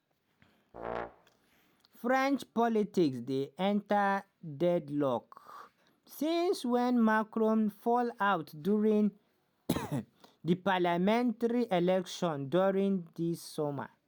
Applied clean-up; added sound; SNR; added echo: none; Brass instrument; 12 dB; none.